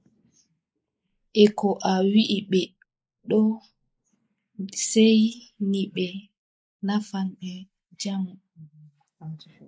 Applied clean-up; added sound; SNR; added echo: neural mask model Resemble Enhance denoiser.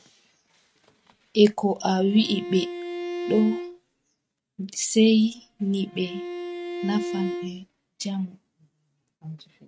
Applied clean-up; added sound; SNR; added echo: neural mask model RNNoise.